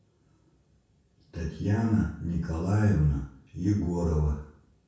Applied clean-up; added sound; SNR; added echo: none; none; none; reverberation time 0.6 s.